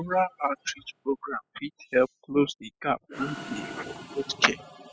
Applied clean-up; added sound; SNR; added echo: classical method spectral subtraction.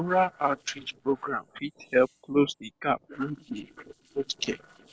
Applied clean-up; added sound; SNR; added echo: neural separator model SepFormer DNS4.